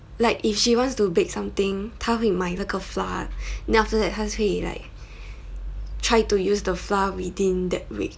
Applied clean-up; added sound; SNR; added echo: none; none; none; none.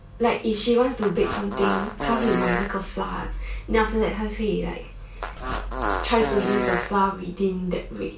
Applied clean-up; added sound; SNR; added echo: none; Fart; 3 dB; reverberation time 0.3 s.